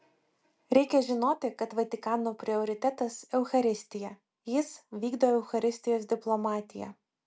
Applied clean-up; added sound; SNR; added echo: none; none; none; none.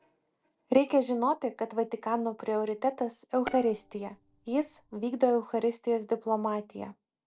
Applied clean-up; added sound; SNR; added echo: neural separator model SepFormer DNS4.